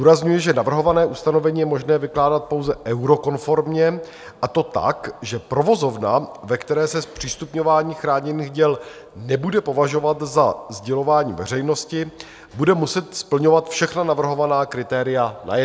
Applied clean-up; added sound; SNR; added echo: none; none; none; none.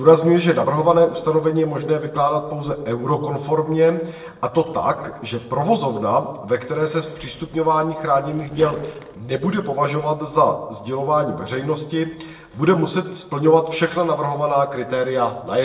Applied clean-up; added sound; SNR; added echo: neural separator model SepFormer DNS4.